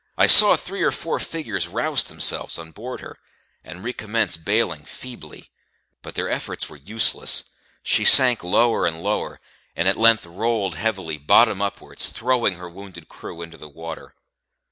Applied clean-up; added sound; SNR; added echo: none; none; none; none.